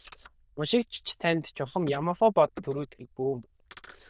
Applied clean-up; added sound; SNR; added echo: neural diffusion model UNIVERSE++.